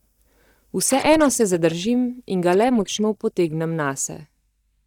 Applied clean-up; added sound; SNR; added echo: neural mask model DeepFilterNet 3.